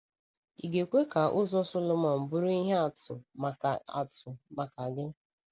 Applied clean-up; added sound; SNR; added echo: none; none; none; none.